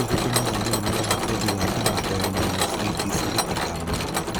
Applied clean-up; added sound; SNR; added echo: none; Mechanisms; -4 dB; none.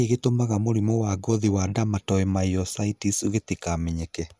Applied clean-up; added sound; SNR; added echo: none; none; none; none.